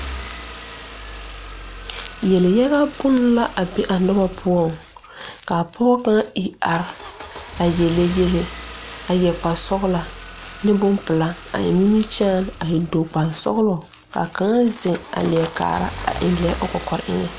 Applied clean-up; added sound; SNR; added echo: none; Engine starting / Car; 14 dB; none.